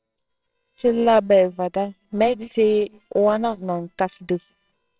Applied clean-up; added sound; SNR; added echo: neural separator model SepFormer WHAMR!.